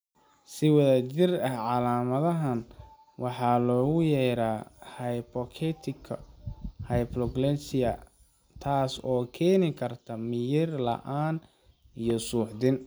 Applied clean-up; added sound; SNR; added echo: none; none; none; none.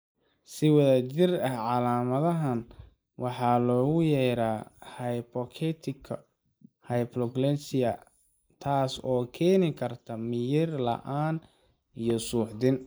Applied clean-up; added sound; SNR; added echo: neural mask model Resemble Enhance denoiser.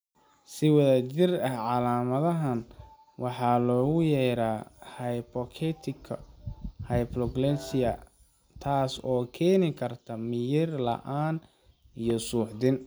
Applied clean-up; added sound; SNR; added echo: none; Piano; 15 dB; none.